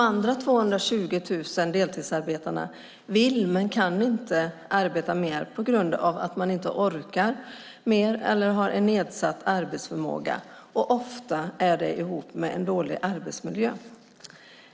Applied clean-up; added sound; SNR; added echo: none; none; none; none.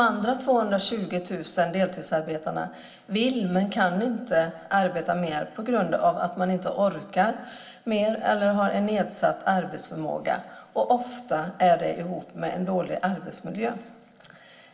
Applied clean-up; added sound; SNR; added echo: none; none; none; reverberation time 0.7 s.